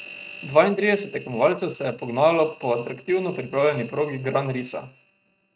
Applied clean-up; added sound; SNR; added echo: neural mask model RNNoise.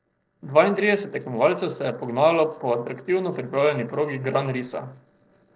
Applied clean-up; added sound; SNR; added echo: neural separator model SepFormer DNS4.